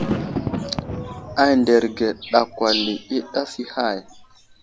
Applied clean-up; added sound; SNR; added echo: none; Fireworks; 9 dB; none.